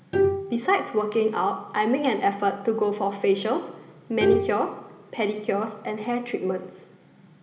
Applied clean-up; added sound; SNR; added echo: none; Bowed string instrument; 5 dB; reverberation time 1.1 s.